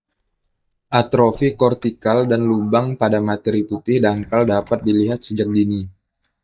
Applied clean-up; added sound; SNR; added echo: neural mask model DeepFilterNet 3.